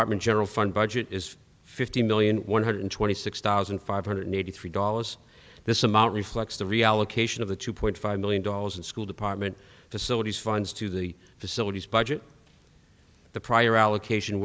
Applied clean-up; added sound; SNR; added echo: none; none; none; none.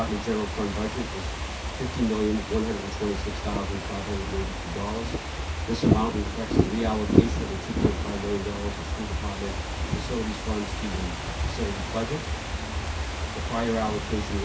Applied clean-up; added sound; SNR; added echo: none; Fireworks / Ocean; -2 dB; reverberation time 0.3 s.